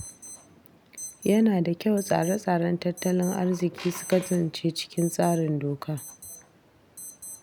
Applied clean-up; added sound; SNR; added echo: none; Alarm + Squeak; 17 dB; none.